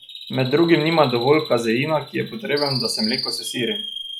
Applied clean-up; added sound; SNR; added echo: classical method log-MMSE.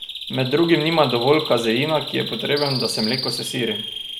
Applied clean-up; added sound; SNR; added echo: none; Bird vocalization, bird call, bird song; 8 dB; none.